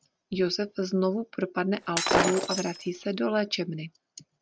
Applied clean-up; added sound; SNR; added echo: none; Shatter; 0 dB; none.